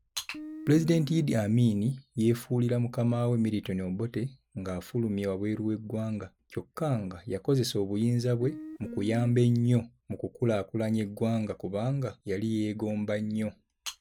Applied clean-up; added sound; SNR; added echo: none; Guitar; 12 dB; none.